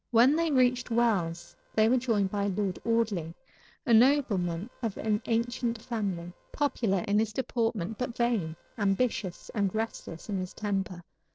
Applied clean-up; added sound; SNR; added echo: neural separator model SepFormer DNS4.